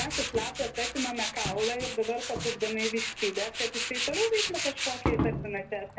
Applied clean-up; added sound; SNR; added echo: none; Tools; 1 dB; reverberation time 0.3 s.